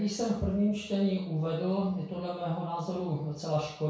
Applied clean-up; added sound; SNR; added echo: none; none; none; reverberation time 0.6 s.